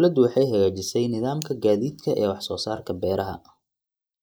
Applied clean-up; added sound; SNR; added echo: neural mask model Resemble Enhance denoiser.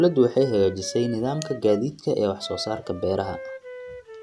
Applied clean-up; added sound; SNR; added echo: none; Wind instrument, woodwind instrument; 15 dB; none.